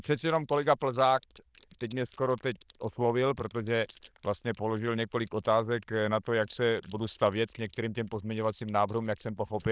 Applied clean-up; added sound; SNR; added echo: neural diffusion model UNIVERSE++.